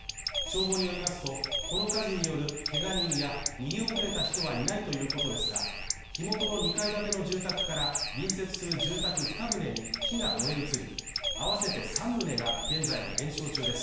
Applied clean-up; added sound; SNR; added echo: none; Bird; -1 dB; reverberation time 1.0 s.